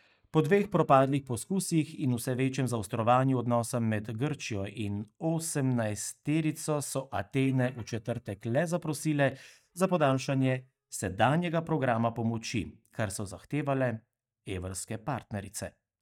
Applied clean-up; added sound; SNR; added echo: neural mask model DeepFilterNet 3.